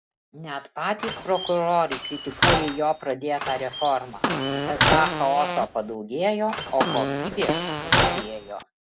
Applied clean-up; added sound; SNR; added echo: none; Slam + Fart; -1 dB; none.